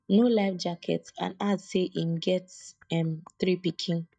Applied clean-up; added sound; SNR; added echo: neural mask model DeepFilterNet 3.